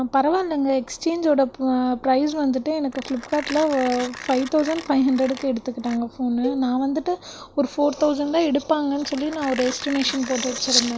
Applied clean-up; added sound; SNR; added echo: none; Cowbell + Mechanisms; 16 dB; none.